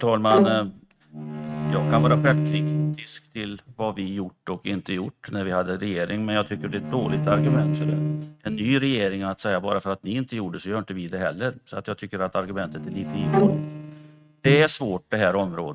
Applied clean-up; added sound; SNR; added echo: neural mask model RNNoise.